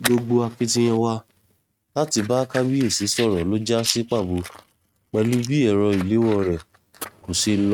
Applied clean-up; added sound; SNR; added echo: neural mask model RNNoise.